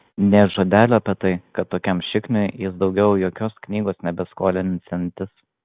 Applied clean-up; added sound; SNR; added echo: none; none; none; none.